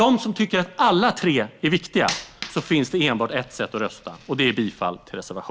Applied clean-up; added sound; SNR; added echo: none; Coin (dropping); 16 dB; none.